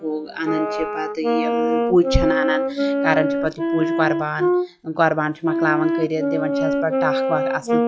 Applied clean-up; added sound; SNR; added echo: classical method log-MMSE.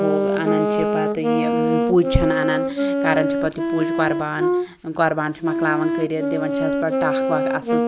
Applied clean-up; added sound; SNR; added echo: none; Wind instrument, woodwind instrument; -2 dB; none.